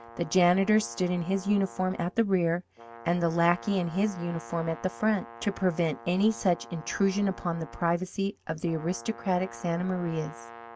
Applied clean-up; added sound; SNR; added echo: none; Brass instrument; 18 dB; none.